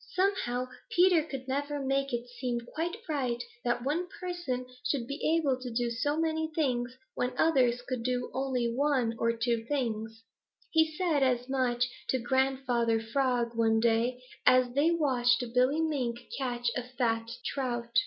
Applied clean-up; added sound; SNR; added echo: none; none; none; none.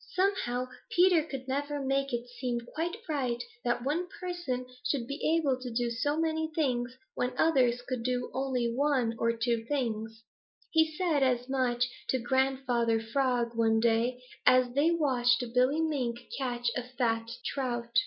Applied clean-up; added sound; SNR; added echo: neural mask model Resemble Enhance denoiser.